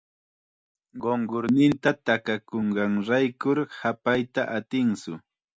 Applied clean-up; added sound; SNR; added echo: none; none; none; none.